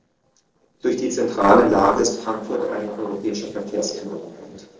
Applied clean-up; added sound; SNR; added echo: neural separator model SepFormer DNS4.